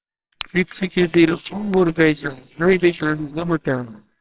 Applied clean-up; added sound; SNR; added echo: neural separator model SepFormer WHAMR!.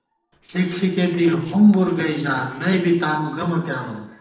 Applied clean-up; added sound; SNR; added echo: neural separator model SepFormer DNS4.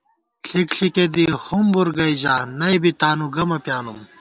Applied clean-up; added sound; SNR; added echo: none; none; none; none.